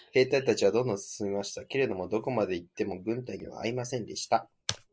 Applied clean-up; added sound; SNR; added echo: neural mask model Resemble Enhance denoiser.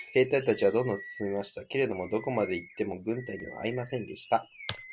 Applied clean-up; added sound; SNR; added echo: none; Bird vocalization, bird call, bird song; 18 dB; none.